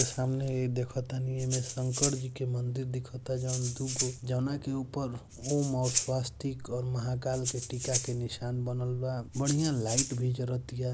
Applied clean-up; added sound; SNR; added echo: none; Rattle (instrument); 7 dB; none.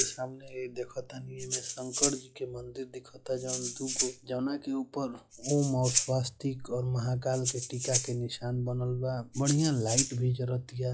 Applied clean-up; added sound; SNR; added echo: classical method log-MMSE.